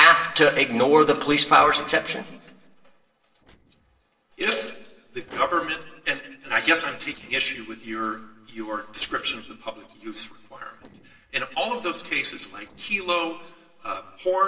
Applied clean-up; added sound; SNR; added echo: neural separator model SepFormer DNS4.